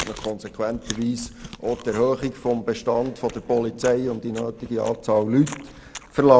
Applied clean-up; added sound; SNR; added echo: none; Chewing, mastication; 17 dB; none.